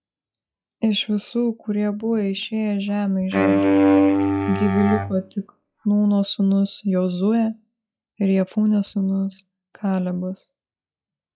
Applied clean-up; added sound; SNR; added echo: classical method log-MMSE.